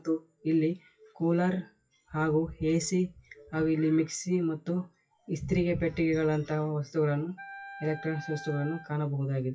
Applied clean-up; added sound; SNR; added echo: classical method WPE with log-MMSE.